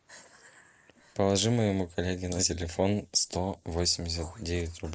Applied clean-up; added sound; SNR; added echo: neural mask model Resemble Enhance denoiser.